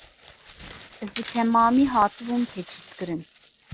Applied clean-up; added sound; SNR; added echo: none; Coin (dropping) + Crumpling, crinkling; 16 dB; none.